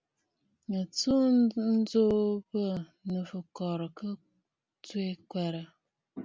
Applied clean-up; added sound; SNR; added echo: none; none; none; none.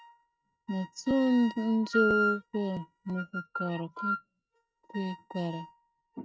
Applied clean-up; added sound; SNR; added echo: neural mask model RNNoise.